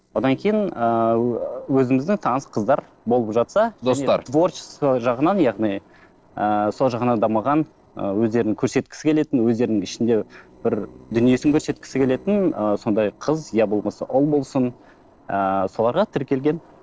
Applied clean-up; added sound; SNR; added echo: neural separator model SepFormer DNS4.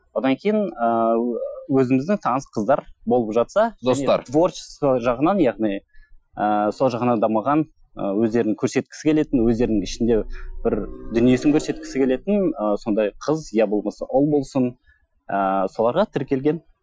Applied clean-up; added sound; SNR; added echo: classical method Wiener filter.